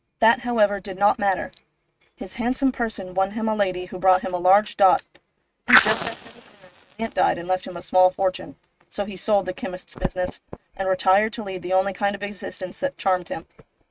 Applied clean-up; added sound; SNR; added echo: neural mask model RNNoise.